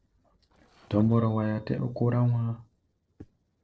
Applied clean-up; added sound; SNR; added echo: neural separator model SepFormer DNS4.